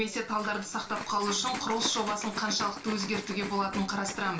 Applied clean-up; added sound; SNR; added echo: none; Liquid; 10 dB; reverberation time 0.4 s.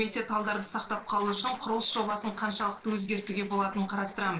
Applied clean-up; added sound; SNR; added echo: neural separator model SepFormer DNS4.